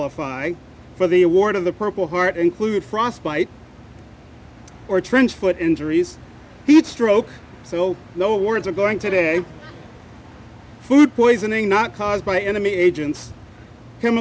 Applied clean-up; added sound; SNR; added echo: none; none; none; none.